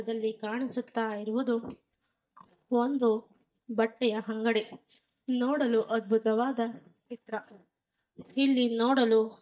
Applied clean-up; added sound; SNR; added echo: neural mask model DeepFilterNet 3.